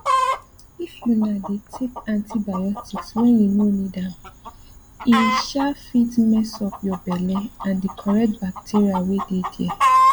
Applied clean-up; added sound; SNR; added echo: none; Chicken, rooster; 4 dB; none.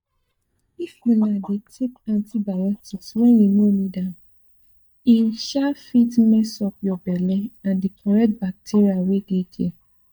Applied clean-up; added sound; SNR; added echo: neural mask model DeepFilterNet 3.